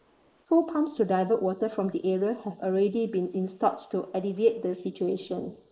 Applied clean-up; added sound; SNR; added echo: neural mask model Resemble Enhance denoiser.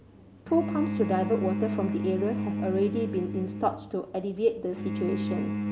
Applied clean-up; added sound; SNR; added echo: none; Bowed string instrument; 2 dB; none.